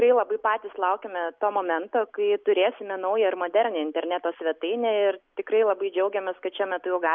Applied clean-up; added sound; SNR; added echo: none; none; none; none.